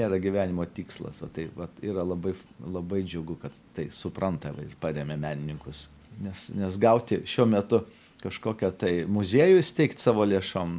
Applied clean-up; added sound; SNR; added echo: none; none; none; none.